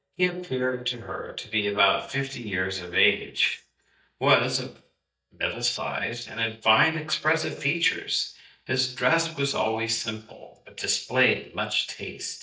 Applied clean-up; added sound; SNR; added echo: neural mask model DeepFilterNet 3.